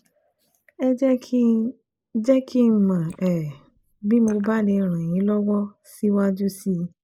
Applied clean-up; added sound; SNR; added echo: neural mask model Resemble Enhance denoiser.